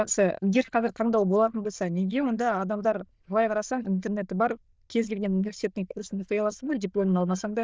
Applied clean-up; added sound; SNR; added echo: neural diffusion model UNIVERSE++.